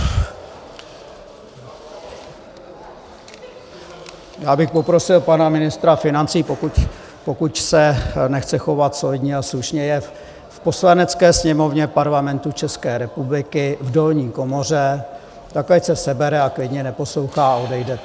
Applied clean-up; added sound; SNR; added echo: none; none; none; none.